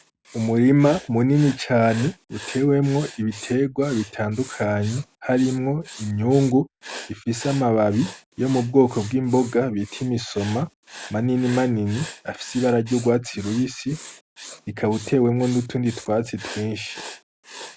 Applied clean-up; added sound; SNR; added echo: none; Writing; 18 dB; none.